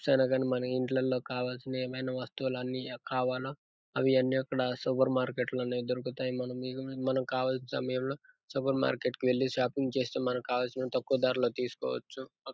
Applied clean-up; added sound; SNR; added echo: neural mask model Resemble Enhance denoiser.